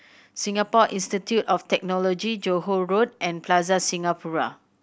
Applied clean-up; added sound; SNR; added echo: none; none; none; none.